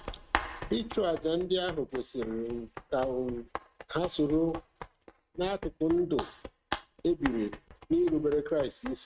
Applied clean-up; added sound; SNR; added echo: neural mask model RNNoise.